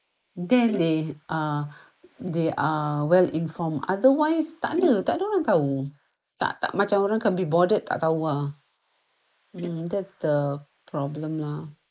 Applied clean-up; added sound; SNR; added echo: neural mask model Resemble Enhance denoiser.